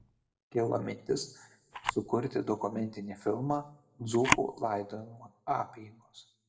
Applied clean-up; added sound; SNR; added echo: none; Camera; 6 dB; reverberation time 0.6 s.